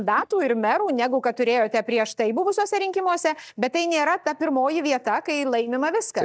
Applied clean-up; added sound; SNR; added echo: neural mask model DeepFilterNet 3.